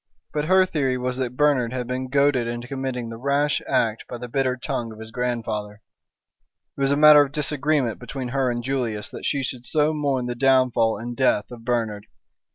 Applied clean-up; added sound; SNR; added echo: none; none; none; none.